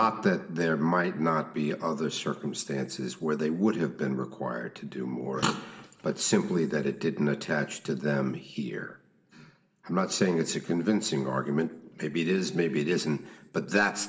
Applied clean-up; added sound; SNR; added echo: none; none; none; reverberation time 0.6 s.